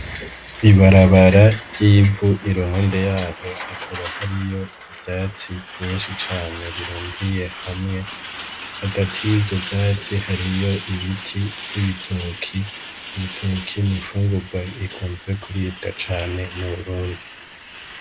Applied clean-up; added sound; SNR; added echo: none; Truck; 14 dB; none.